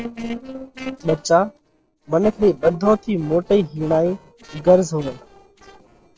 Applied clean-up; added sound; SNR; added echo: neural separator model SepFormer DNS4.